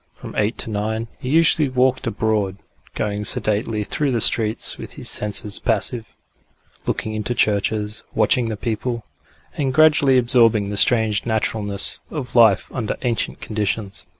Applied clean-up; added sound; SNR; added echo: none; none; none; none.